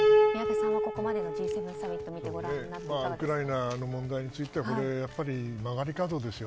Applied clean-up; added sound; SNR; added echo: none; Piano; -2 dB; none.